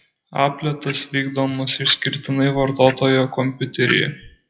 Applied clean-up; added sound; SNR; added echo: classical method WPE with log-MMSE.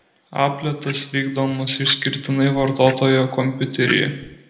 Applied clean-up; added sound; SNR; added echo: none; Clock; 18 dB; reverberation time 0.7 s.